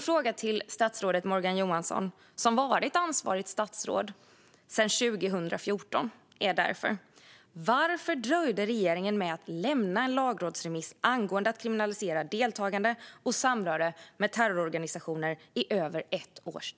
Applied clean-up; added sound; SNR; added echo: none; none; none; none.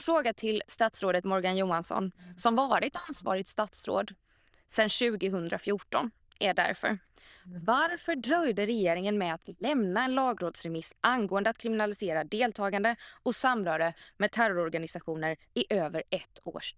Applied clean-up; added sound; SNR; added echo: neural diffusion model UNIVERSE++.